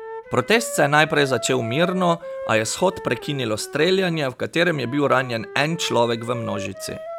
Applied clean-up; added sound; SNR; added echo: none; Wind instrument, woodwind instrument; 13 dB; none.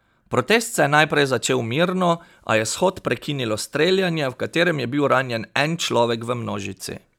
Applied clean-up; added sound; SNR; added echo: none; none; none; none.